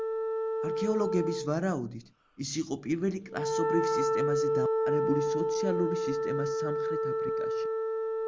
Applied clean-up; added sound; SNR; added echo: none; Wind instrument, woodwind instrument; -3 dB; none.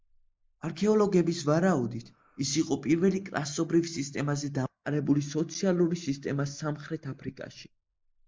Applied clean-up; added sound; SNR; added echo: neural mask model Resemble Enhance denoiser.